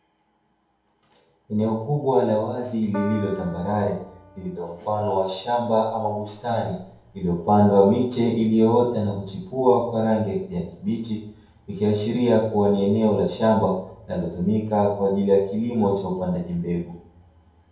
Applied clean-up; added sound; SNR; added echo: none; Piano; 16 dB; reverberation time 0.7 s.